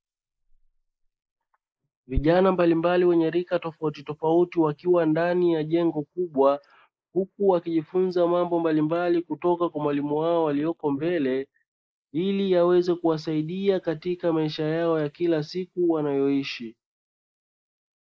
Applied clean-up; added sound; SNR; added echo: neural mask model Resemble Enhance denoiser.